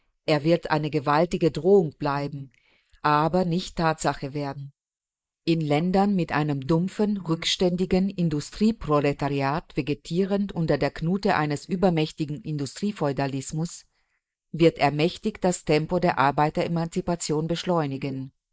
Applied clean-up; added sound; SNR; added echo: neural mask model Resemble Enhance denoiser.